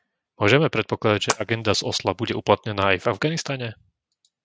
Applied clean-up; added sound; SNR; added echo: neural mask model RNNoise.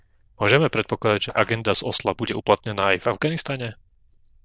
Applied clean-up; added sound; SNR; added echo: neural diffusion model UNIVERSE++.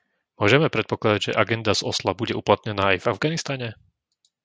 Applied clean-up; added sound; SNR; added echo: none; none; none; none.